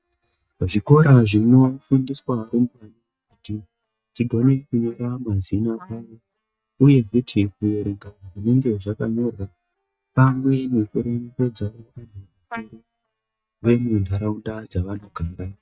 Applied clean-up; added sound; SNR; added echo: neural mask model DeepFilterNet 3.